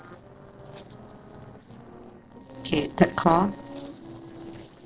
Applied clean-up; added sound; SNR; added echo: neural separator model SepFormer DNS4.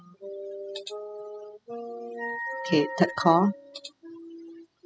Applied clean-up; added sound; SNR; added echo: classical method spectral subtraction.